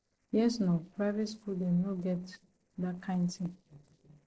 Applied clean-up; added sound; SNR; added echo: neural separator model SepFormer DNS4.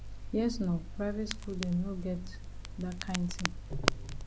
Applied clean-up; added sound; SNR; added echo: none; Crackle; 2 dB; none.